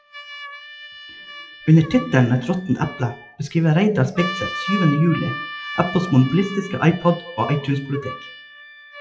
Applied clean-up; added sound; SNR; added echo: classical method WPE with log-MMSE.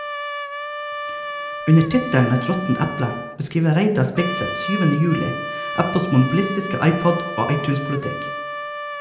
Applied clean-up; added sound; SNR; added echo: none; Trumpet; 8 dB; reverberation time 0.8 s.